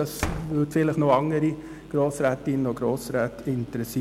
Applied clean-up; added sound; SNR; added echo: none; Slam; 14 dB; none.